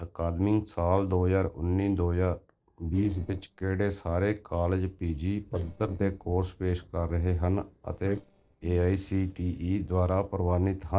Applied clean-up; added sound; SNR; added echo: neural separator model SepFormer DNS4.